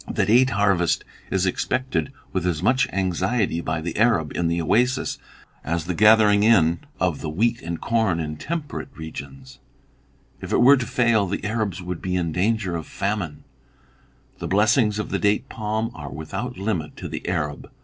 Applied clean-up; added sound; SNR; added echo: none; none; none; none.